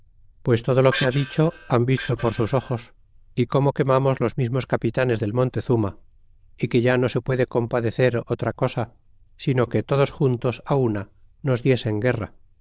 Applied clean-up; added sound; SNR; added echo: neural diffusion model UNIVERSE++.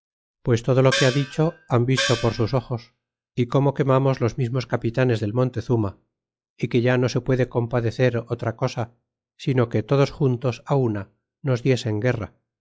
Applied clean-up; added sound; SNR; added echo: classical method log-MMSE.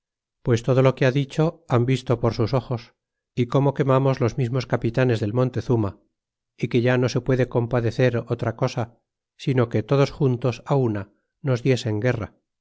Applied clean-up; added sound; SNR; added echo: none; none; none; none.